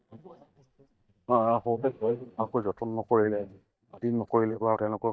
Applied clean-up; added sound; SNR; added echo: neural mask model DeepFilterNet 3.